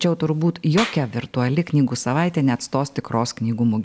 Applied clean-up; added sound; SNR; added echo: none; Clapping; 16 dB; none.